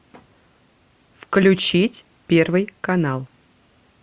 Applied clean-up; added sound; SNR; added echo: none; none; none; none.